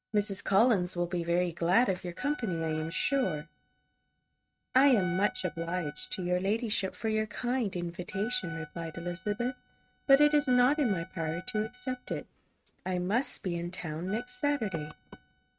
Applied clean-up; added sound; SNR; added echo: neural mask model RNNoise.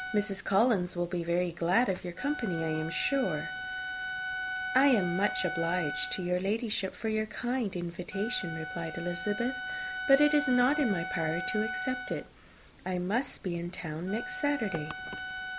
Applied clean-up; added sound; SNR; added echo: none; Wind instrument, woodwind instrument; 8 dB; none.